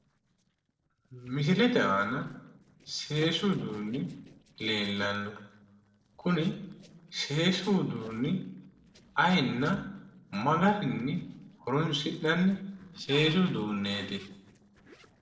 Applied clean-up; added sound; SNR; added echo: neural separator model SepFormer DNS4.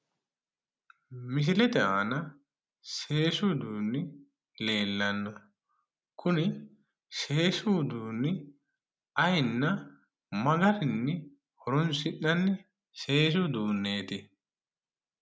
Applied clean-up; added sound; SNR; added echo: none; none; none; none.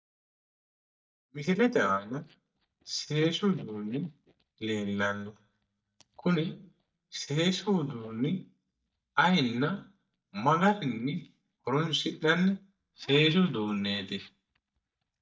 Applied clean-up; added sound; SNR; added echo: neural mask model DeepFilterNet 3.